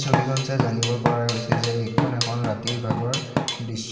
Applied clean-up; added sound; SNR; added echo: none; Drum kit; 0 dB; reverberation time 2.3 s.